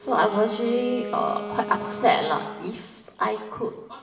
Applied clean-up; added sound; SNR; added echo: none; Wind instrument, woodwind instrument; 10 dB; reverberation time 1.2 s.